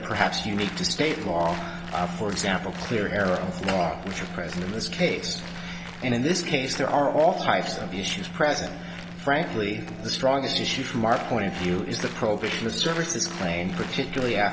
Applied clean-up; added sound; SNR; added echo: none; Applause; 15 dB; reverberation time 0.7 s.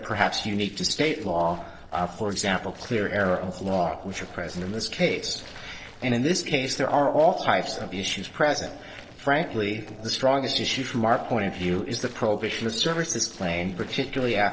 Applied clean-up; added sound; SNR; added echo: neural separator model SepFormer DNS4.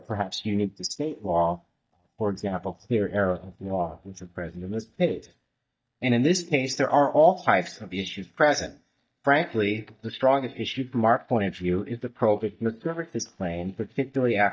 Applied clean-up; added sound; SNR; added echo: neural mask model DeepFilterNet 3.